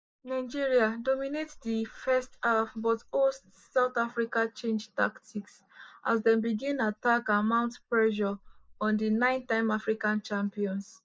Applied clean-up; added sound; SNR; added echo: neural mask model Resemble Enhance denoiser.